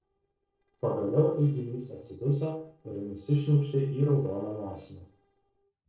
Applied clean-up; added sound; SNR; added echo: neural separator model SepFormer DNS4.